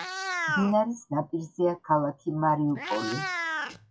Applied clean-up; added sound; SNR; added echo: classical method log-MMSE.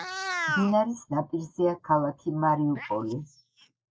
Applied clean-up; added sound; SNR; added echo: neural mask model Resemble Enhance denoiser.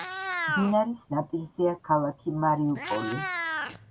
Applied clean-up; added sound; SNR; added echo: none; Meow; 7 dB; none.